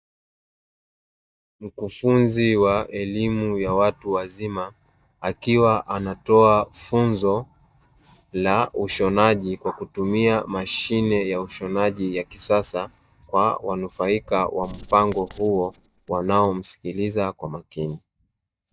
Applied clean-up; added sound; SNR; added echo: neural mask model DeepFilterNet 3.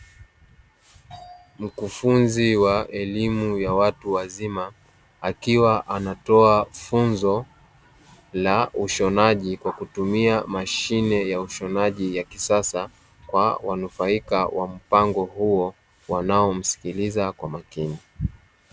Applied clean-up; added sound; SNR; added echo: none; none; none; none.